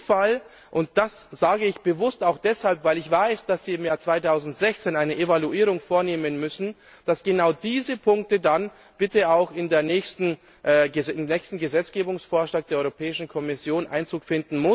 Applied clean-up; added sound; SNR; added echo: none; none; none; none.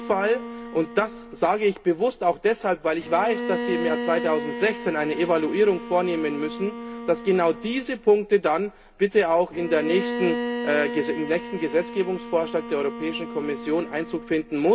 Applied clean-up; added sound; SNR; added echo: none; Bowed string instrument; 9 dB; reverberation time 0.3 s.